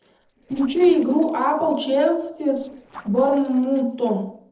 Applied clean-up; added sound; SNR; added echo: neural separator model SepFormer DNS4.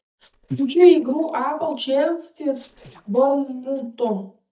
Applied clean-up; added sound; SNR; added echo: neural mask model DeepFilterNet 3.